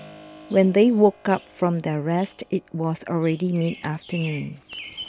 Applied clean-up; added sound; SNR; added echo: none; Keyboard (musical) + Bird vocalization, bird call, bird song; 20 dB; none.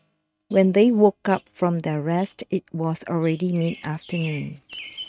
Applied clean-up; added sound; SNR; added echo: neural mask model RNNoise.